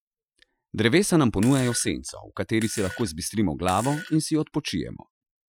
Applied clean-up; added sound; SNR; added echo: classical method Wiener filter.